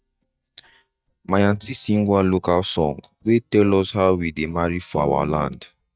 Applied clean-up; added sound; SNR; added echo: neural mask model DeepFilterNet 3.